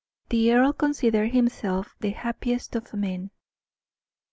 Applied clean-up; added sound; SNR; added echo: none; none; none; none.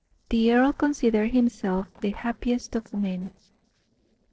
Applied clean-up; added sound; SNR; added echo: neural separator model SepFormer DNS4.